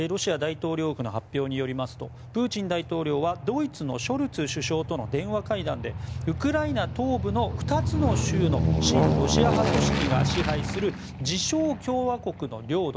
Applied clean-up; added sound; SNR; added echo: none; Aircraft; 1 dB; none.